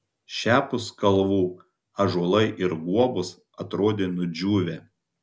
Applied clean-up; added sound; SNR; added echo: none; none; none; none.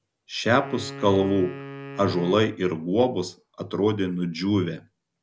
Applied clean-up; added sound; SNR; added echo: none; Wind instrument, woodwind instrument; 15 dB; none.